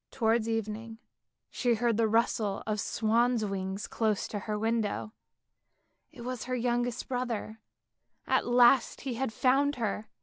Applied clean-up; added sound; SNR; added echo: none; none; none; none.